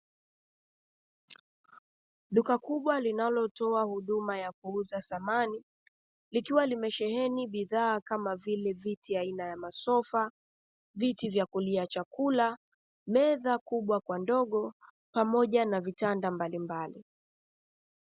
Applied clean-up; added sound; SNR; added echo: none; none; none; none.